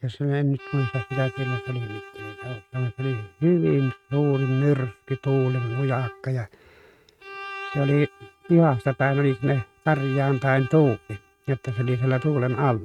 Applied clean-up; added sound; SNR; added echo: neural mask model RNNoise.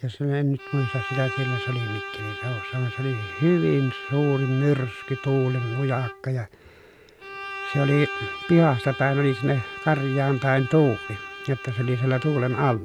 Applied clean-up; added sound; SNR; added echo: none; Bowed string instrument; 12 dB; none.